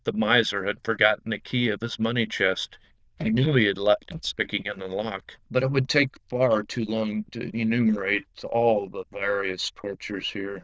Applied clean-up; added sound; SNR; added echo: neural diffusion model UNIVERSE++.